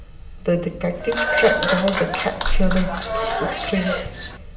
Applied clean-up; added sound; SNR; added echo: none; Applause / Clapping; 0 dB; reverberation time 1.7 s.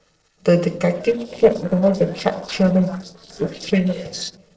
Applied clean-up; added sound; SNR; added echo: neural separator model SepFormer DNS4.